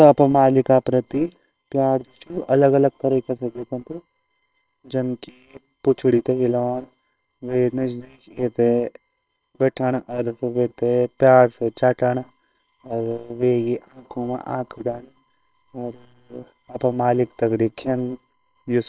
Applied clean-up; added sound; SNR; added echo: neural separator model SepFormer WHAM!.